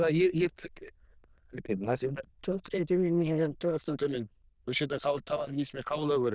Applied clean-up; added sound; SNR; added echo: neural diffusion model UNIVERSE++.